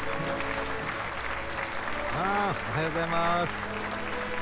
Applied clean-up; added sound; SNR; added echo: none; Applause / Crowd; 0 dB; none.